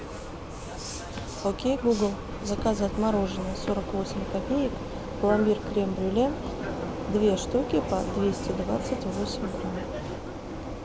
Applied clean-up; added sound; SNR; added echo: none; Vehicle; 5 dB; none.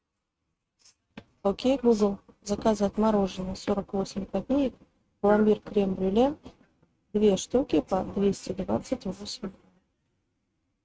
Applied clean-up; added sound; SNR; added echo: neural mask model RNNoise.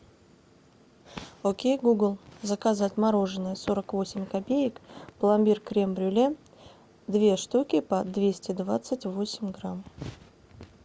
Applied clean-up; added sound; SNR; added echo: none; none; none; none.